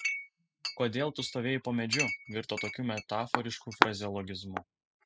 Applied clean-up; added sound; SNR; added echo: classical method spectral subtraction.